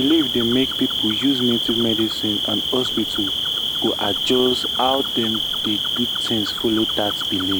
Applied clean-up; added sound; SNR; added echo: none; Cricket; 1 dB; none.